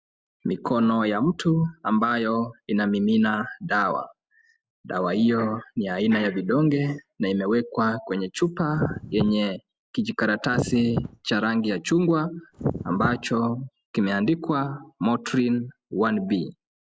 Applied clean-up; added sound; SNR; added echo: none; Wind; 5 dB; none.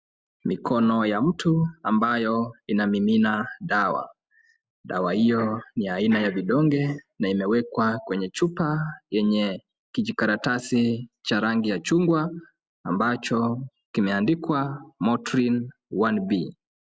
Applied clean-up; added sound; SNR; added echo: none; none; none; none.